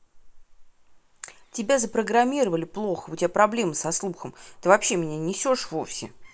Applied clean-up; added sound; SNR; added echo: neural mask model Resemble Enhance denoiser.